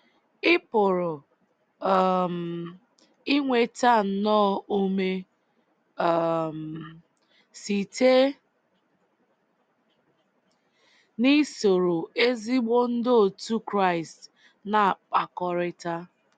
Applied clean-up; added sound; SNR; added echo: none; none; none; none.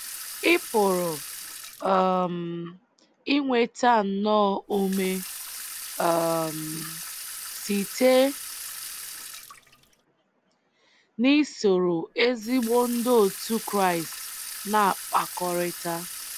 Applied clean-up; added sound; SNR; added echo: none; Sink (filling or washing) / Water tap, faucet; 13 dB; none.